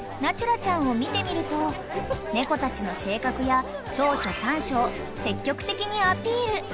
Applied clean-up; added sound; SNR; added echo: none; Livestock, farm animals, working animals; 19 dB; none.